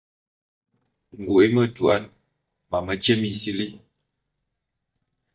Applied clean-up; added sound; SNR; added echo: neural mask model DeepFilterNet 3.